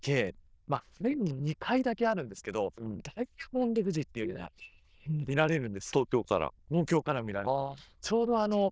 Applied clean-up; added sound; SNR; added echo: neural diffusion model UNIVERSE++.